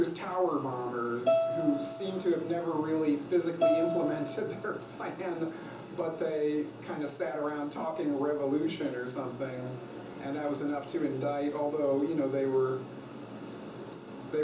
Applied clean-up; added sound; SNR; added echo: none; Bowed string instrument; 1 dB; reverberation time 0.7 s.